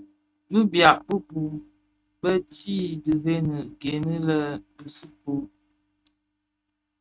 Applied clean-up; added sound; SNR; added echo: neural mask model RNNoise.